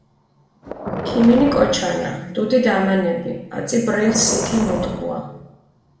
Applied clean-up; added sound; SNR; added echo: none; Boom; 8 dB; reverberation time 1.0 s.